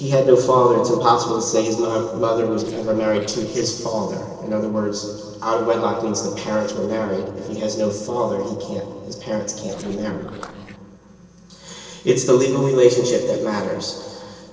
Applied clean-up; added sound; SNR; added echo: neural separator model SepFormer DNS4.